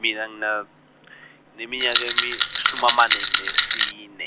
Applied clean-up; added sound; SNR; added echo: none; Rattle; -3 dB; none.